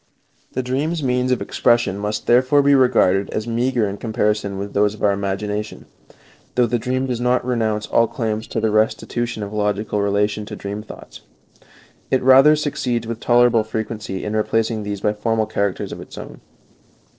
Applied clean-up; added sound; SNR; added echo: neural separator model SepFormer DNS4.